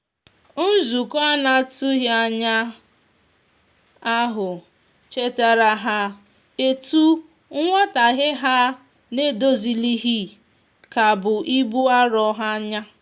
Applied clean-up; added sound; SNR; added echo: none; none; none; none.